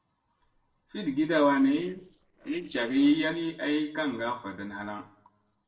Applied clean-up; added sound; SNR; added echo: neural separator model SepFormer DNS4.